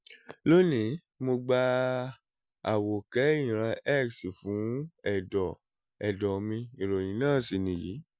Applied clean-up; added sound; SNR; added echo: none; none; none; none.